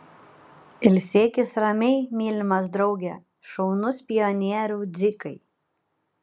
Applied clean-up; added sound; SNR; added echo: none; none; none; none.